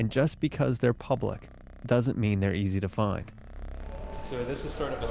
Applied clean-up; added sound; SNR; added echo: none; Purr; 15 dB; none.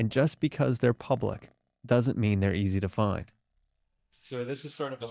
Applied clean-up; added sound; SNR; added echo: neural mask model DeepFilterNet 3.